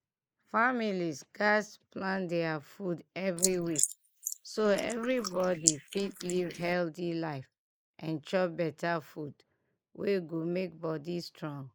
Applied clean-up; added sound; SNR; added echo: neural mask model Resemble Enhance denoiser.